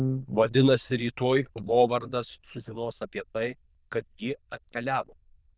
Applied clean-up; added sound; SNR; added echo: neural diffusion model UNIVERSE++.